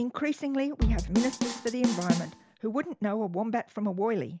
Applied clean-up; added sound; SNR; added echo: none; Drum kit; 0 dB; none.